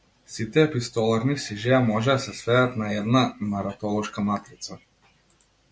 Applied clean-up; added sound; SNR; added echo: none; none; none; none.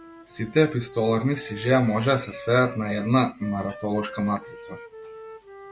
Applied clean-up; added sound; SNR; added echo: none; Wind instrument, woodwind instrument; 17 dB; none.